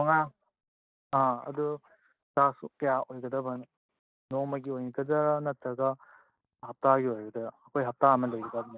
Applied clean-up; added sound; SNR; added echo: neural mask model DeepFilterNet 3.